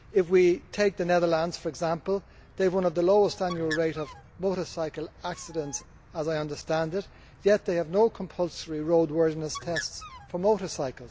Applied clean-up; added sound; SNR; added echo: none; Bird; 19 dB; none.